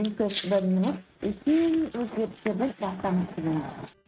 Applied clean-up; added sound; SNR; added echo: neural mask model RNNoise.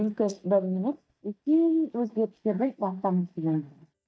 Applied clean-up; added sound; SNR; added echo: neural mask model DeepFilterNet 3.